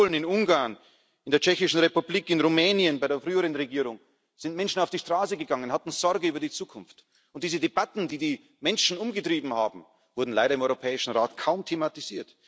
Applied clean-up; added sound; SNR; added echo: none; none; none; none.